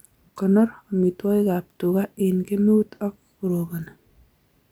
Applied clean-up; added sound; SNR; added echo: none; none; none; none.